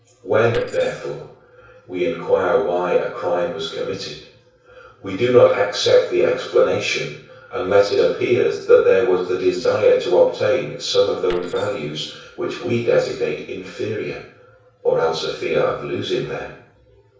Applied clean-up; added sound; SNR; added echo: neural separator model SepFormer DNS4.